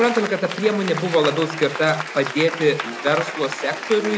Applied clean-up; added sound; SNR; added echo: none; Applause / Crowd; 8 dB; none.